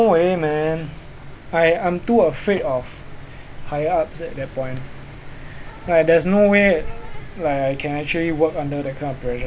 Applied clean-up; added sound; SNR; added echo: none; Insect; 13 dB; none.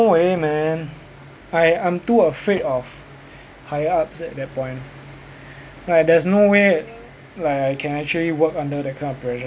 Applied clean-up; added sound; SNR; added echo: none; none; none; none.